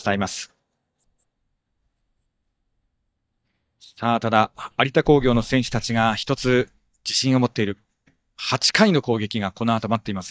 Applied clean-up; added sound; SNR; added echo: neural mask model DeepFilterNet 3.